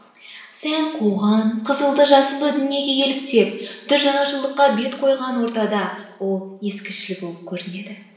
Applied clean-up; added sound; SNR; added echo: none; none; none; reverberation time 0.9 s.